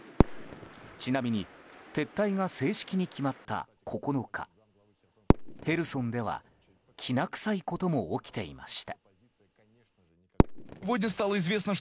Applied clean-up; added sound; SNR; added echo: none; Fireworks; 2 dB; none.